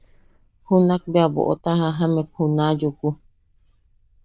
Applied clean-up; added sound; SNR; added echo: neural diffusion model UNIVERSE++.